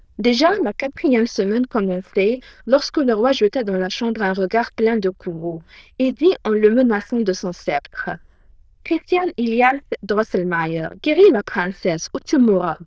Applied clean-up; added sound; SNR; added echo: neural diffusion model UNIVERSE++.